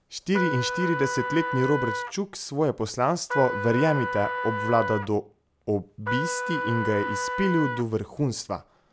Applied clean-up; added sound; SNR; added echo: none; Trumpet; 4 dB; none.